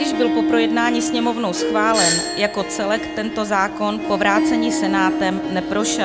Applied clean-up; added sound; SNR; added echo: none; Harp + Doorbell; 1 dB; none.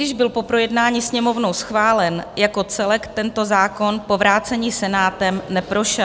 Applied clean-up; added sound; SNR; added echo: none; none; none; none.